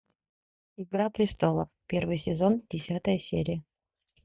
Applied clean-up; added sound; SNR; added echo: neural mask model DeepFilterNet 3.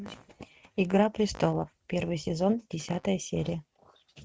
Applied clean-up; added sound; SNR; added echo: neural mask model RNNoise.